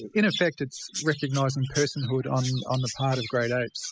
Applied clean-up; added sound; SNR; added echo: classical method spectral subtraction.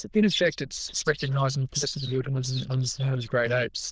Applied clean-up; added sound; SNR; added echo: neural diffusion model UNIVERSE++.